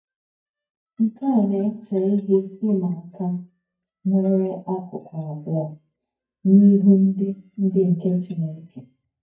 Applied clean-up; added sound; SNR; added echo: neural mask model DeepFilterNet 3.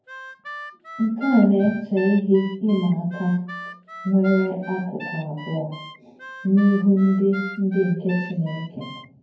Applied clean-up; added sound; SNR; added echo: none; Harmonica; 15 dB; reverberation time 0.9 s.